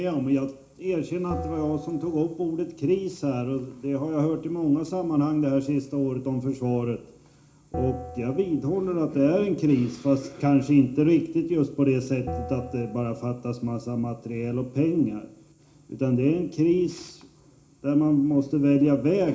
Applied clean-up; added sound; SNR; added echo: none; Bell; 14 dB; reverberation time 0.4 s.